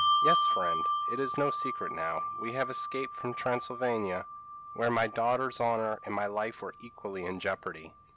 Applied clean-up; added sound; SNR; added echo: none; Bell; 1 dB; none.